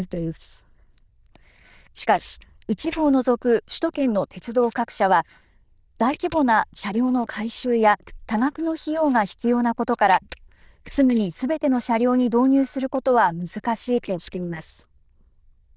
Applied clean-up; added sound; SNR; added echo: neural diffusion model UNIVERSE++.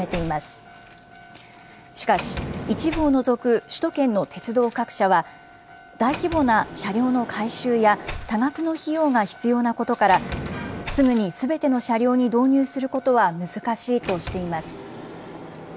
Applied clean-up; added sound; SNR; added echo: none; Sliding door; 14 dB; none.